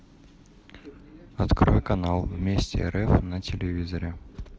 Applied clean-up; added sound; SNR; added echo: none; none; none; none.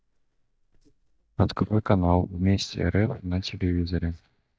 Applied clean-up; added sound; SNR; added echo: neural mask model DeepFilterNet 3.